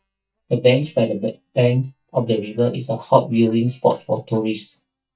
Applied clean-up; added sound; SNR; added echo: neural mask model DeepFilterNet 3.